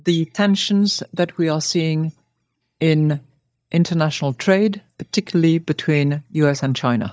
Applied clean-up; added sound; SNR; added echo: neural mask model DeepFilterNet 3.